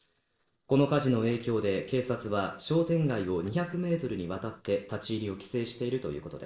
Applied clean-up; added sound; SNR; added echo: neural separator model SepFormer DNS4.